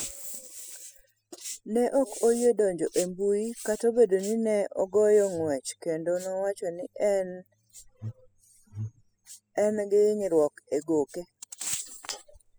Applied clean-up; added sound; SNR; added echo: classical method spectral subtraction.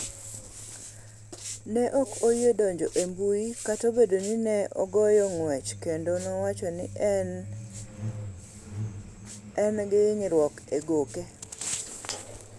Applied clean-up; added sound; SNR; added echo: none; Truck; 15 dB; none.